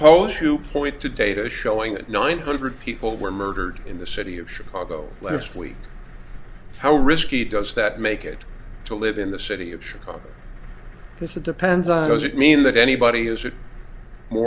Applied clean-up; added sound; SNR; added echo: none; none; none; none.